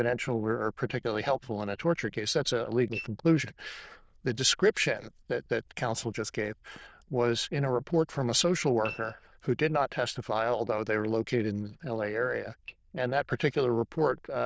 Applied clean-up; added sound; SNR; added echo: neural diffusion model UNIVERSE++.